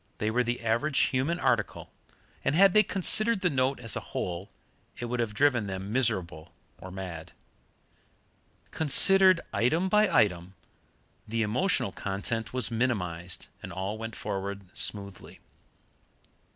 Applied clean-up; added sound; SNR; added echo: none; none; none; none.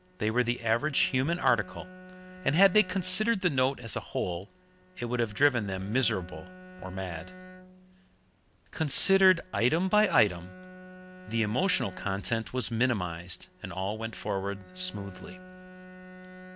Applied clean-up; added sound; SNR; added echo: none; Bowed string instrument; 19 dB; none.